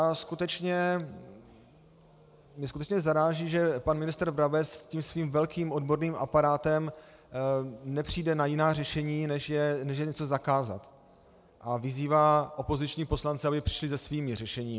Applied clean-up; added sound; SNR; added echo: none; none; none; none.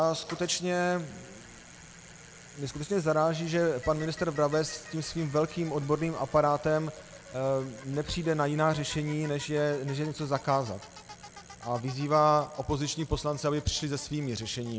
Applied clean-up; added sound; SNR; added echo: none; Bicycle; 19 dB; none.